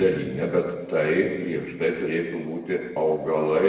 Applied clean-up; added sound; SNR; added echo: none; none; none; reverberation time 1.2 s.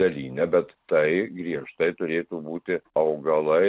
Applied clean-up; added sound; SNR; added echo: none; none; none; none.